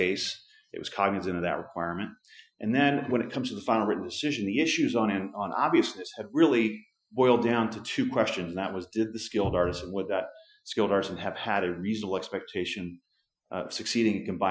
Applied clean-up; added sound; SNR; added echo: classical method Wiener filter.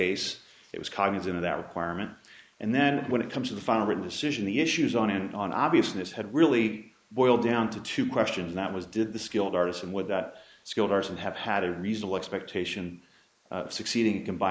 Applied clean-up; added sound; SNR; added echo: neural mask model Resemble Enhance denoiser.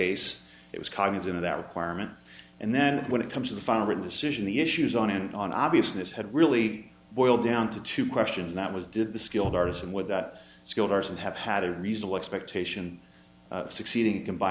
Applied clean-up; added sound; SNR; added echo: none; Cupboard open or close; 6 dB; none.